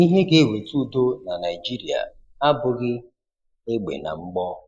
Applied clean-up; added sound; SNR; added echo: neural mask model Resemble Enhance denoiser.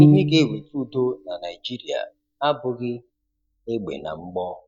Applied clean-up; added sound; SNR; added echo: neural mask model DeepFilterNet 3.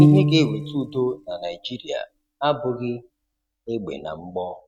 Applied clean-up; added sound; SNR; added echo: neural mask model RNNoise.